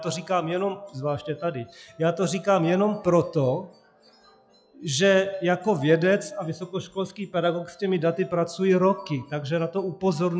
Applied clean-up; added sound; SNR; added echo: classical method log-MMSE.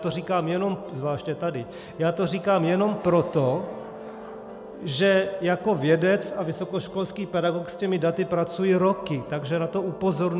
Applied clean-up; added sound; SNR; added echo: none; Musical instrument; 16 dB; none.